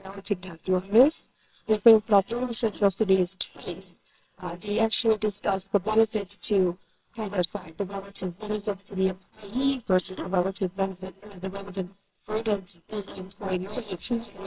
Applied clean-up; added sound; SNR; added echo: neural separator model SepFormer WHAMR!.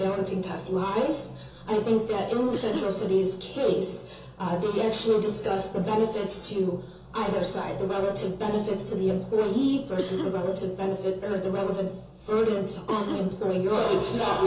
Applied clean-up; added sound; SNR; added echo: none; Cough; 11 dB; reverberation time 0.7 s.